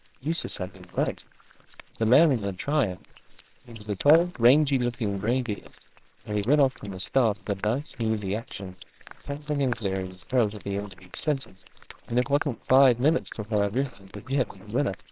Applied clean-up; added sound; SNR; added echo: neural separator model SepFormer WHAMR!.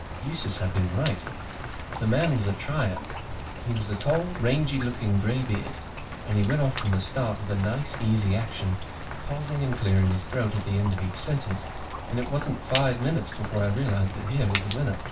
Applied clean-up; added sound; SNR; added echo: none; Rain; 8 dB; reverberation time 0.2 s.